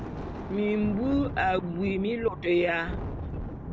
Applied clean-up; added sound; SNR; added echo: none; Thunder; 7 dB; none.